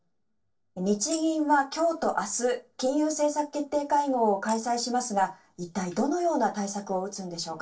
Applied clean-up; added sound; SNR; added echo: neural separator model SepFormer DNS4.